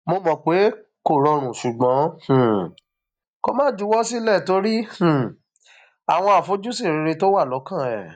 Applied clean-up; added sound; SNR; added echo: neural mask model DeepFilterNet 3.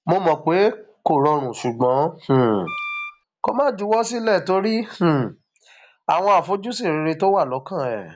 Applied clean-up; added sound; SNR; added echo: none; Wind instrument, woodwind instrument; 10 dB; none.